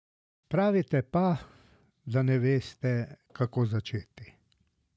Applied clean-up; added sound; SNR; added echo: none; none; none; none.